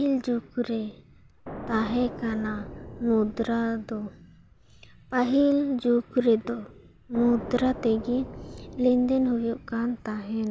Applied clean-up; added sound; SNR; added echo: none; Explosion; 14 dB; none.